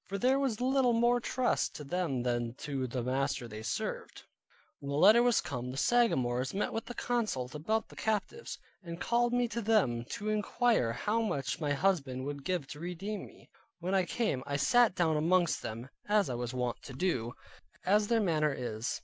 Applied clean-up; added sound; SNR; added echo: neural mask model Resemble Enhance denoiser.